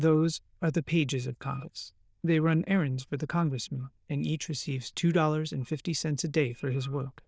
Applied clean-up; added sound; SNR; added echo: neural diffusion model UNIVERSE++.